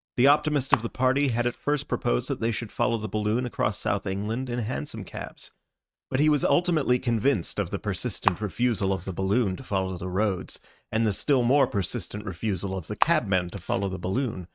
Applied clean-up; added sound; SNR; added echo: neural mask model RNNoise.